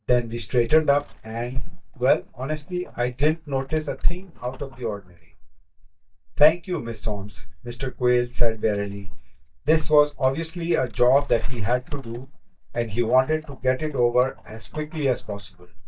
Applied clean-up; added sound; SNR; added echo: neural mask model DeepFilterNet 3.